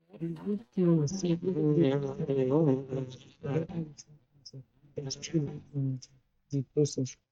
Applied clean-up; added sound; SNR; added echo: neural mask model DeepFilterNet 3.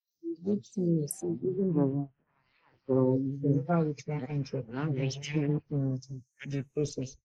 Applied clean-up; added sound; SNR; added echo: neural mask model Resemble Enhance denoiser.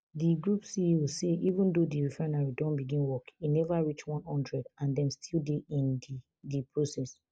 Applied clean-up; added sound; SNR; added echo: none; none; none; none.